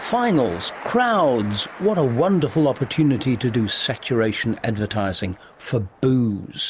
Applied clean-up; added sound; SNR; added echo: none; none; none; none.